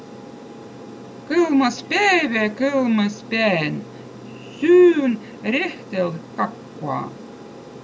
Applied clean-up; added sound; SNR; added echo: none; Aircraft; 17 dB; none.